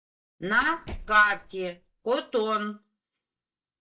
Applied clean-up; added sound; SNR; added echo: neural mask model DeepFilterNet 3.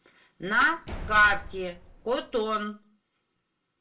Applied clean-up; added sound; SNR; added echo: none; Slam; 13 dB; reverberation time 0.2 s.